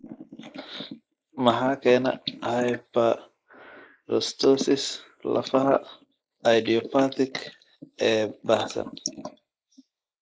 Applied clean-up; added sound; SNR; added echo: neural mask model Resemble Enhance denoiser.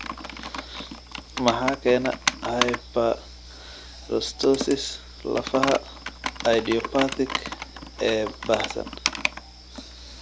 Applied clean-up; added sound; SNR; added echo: none; Computer keyboard; 6 dB; none.